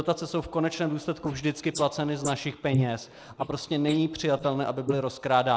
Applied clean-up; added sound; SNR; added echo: neural mask model Resemble Enhance denoiser.